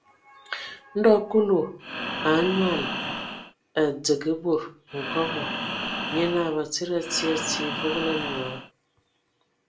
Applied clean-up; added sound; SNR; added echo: none; Breathing; 5 dB; reverberation time 0.3 s.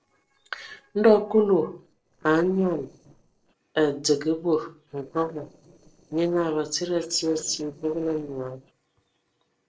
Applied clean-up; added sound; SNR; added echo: neural separator model SepFormer DNS4.